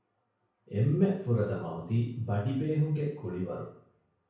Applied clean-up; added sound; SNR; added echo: none; none; none; reverberation time 0.6 s.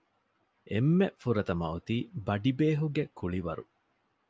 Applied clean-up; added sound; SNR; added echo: none; none; none; none.